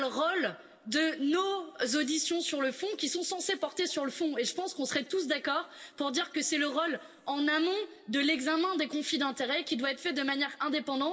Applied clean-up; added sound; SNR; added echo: none; none; none; reverberation time 2.4 s.